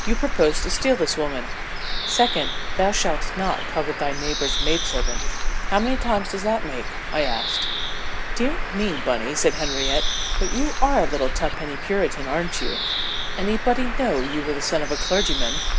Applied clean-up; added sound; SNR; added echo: none; Bird; -1 dB; none.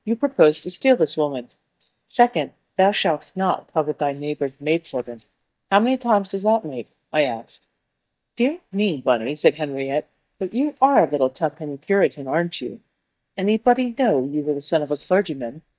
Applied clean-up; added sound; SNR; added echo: neural mask model DeepFilterNet 3.